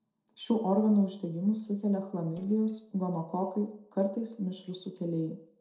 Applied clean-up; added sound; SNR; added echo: neural separator model SepFormer DNS4.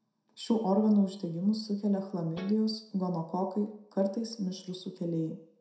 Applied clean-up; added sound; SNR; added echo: none; Guitar; 16 dB; reverberation time 0.6 s.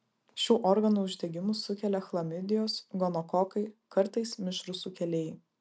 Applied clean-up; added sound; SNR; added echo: none; none; none; none.